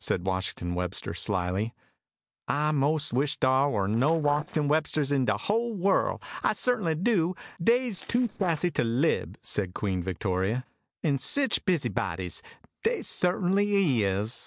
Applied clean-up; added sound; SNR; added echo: neural separator model SepFormer DNS4.